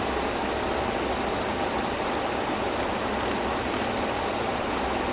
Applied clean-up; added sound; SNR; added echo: none; none; none; none.